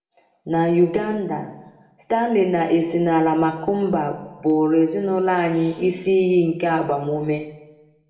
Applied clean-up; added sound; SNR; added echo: none; none; none; reverberation time 0.8 s.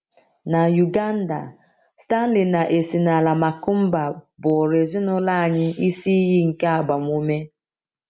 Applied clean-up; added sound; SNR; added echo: none; none; none; none.